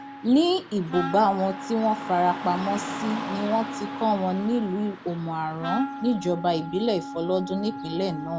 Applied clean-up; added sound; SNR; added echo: none; Car passing by / Traffic noise, roadway noise + Wind instrument, woodwind instrument; 9 dB; none.